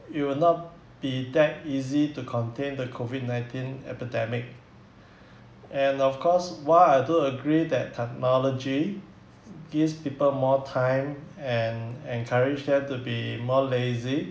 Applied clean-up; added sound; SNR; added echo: none; none; none; none.